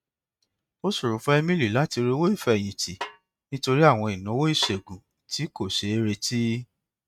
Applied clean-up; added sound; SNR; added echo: neural mask model RNNoise.